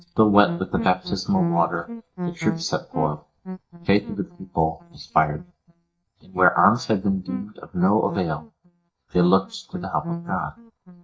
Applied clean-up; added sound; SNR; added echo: neural mask model DeepFilterNet 3.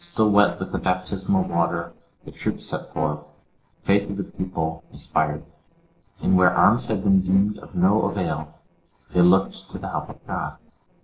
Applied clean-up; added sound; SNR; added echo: neural separator model SepFormer DNS4.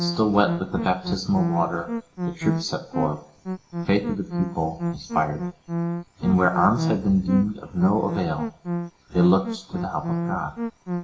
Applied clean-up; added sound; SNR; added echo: none; Musical instrument; 5 dB; reverberation time 0.4 s.